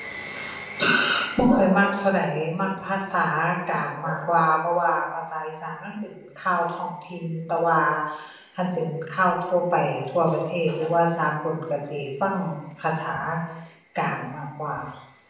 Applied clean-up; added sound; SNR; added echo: none; none; none; reverberation time 0.7 s.